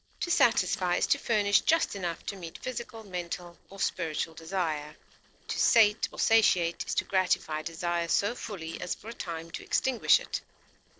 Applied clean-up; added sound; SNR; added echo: neural separator model SepFormer DNS4.